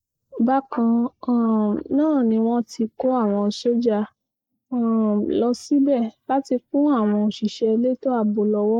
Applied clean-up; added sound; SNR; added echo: neural mask model Resemble Enhance denoiser.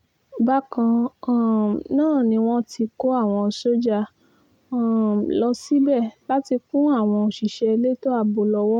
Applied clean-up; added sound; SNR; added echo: none; none; none; none.